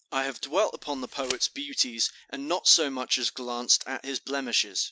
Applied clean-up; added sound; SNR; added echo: none; Tick; 15 dB; none.